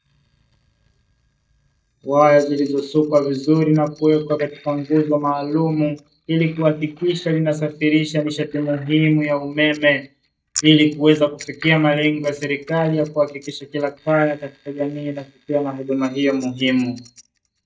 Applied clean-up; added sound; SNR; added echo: neural mask model DeepFilterNet 3.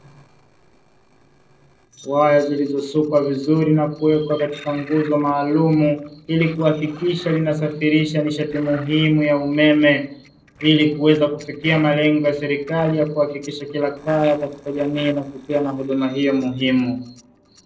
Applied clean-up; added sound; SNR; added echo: neural separator model SepFormer DNS4.